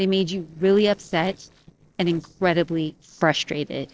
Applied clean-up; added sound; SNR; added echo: neural separator model SepFormer DNS4.